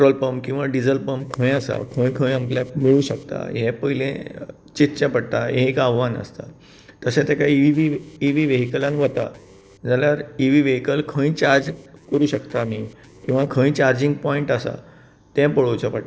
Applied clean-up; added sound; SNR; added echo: neural separator model SepFormer DNS4.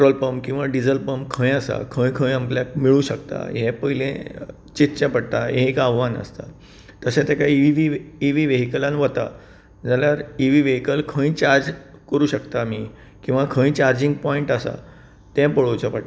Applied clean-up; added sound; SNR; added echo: none; none; none; none.